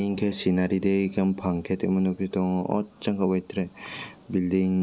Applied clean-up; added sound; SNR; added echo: none; none; none; none.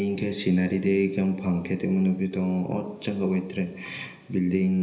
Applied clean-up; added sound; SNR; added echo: none; none; none; reverberation time 1.4 s.